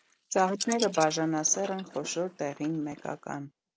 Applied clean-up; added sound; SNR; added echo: neural mask model Resemble Enhance denoiser.